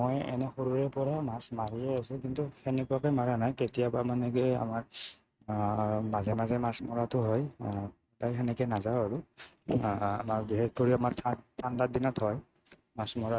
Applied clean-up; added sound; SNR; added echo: neural mask model RNNoise.